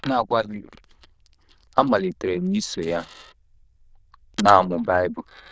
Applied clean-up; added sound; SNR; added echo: neural diffusion model UNIVERSE++.